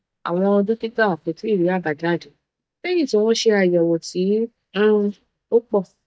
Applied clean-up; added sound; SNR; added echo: neural mask model DeepFilterNet 3.